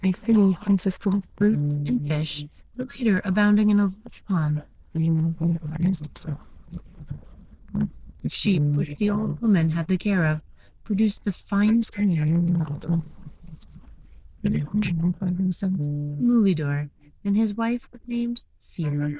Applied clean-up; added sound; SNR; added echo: neural diffusion model UNIVERSE++.